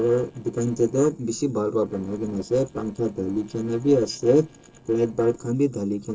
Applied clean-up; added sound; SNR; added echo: neural separator model SepFormer DNS4.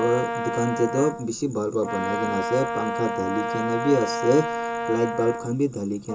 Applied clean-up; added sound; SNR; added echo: none; Brass instrument; 4 dB; reverberation time 0.2 s.